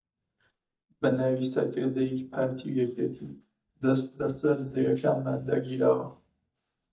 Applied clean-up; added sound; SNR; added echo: neural mask model DeepFilterNet 3.